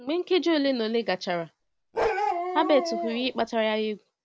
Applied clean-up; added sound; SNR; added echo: none; Bark; 3 dB; none.